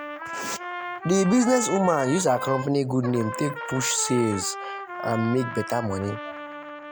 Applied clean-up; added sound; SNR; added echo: none; Trumpet; 9 dB; none.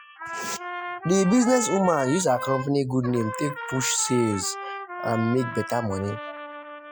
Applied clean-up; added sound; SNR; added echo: classical method Wiener filter.